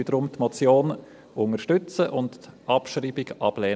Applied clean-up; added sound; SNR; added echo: none; none; none; none.